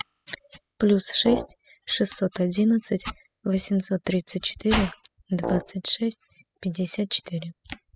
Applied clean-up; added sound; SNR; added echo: classical method spectral subtraction.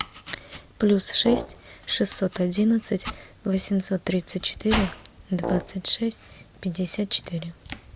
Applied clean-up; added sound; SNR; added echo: none; Brass instrument + Domestic sounds, home sounds; 10 dB; none.